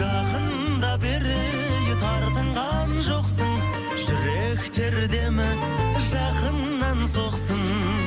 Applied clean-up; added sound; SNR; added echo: none; none; none; none.